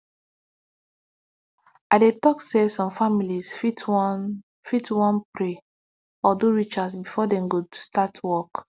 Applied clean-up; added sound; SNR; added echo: none; none; none; none.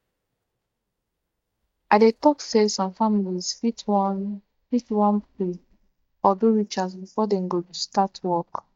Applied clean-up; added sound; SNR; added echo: neural mask model DeepFilterNet 3.